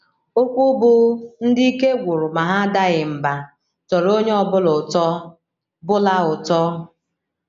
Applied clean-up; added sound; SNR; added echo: none; none; none; none.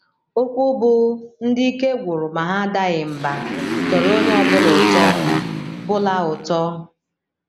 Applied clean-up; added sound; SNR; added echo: none; Motorcycle; -1 dB; none.